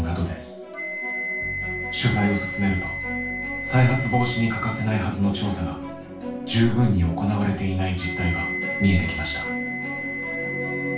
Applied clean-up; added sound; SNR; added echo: none; Wind instrument, woodwind instrument; 8 dB; reverberation time 0.3 s.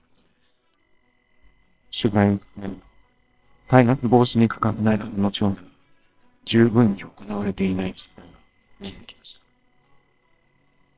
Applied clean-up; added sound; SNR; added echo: neural separator model SepFormer WHAMR!.